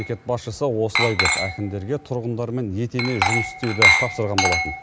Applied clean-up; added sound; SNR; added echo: none; Glass; -2 dB; none.